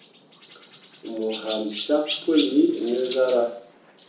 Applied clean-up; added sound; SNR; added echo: none; Chirp, tweet; 12 dB; reverberation time 1.0 s.